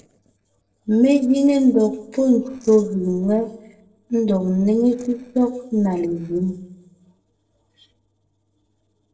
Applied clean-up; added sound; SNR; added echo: neural separator model SepFormer DNS4.